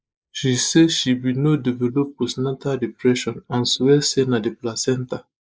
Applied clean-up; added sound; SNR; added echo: neural mask model Resemble Enhance denoiser.